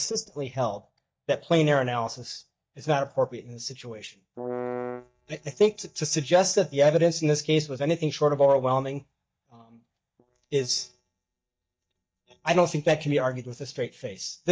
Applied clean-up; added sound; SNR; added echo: neural mask model DeepFilterNet 3.